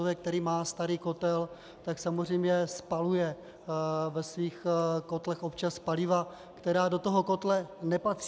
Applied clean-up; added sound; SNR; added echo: none; none; none; none.